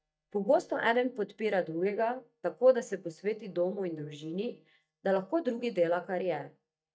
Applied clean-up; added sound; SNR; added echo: neural mask model DeepFilterNet 3.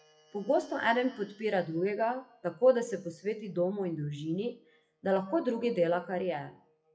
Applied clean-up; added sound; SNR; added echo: classical method WPE with log-MMSE.